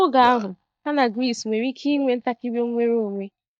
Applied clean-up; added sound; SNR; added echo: neural mask model DeepFilterNet 3.